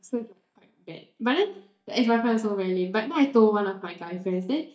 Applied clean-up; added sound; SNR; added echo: neural mask model DeepFilterNet 3.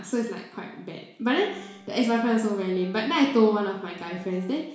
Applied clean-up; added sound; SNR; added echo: none; Organ; 20 dB; reverberation time 0.7 s.